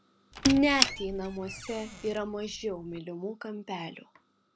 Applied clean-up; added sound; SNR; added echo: none; Squeak; 3 dB; none.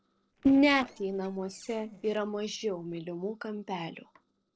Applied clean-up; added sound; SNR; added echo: neural separator model SepFormer DNS4.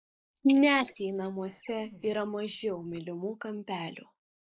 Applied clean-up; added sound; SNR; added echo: neural mask model Resemble Enhance denoiser.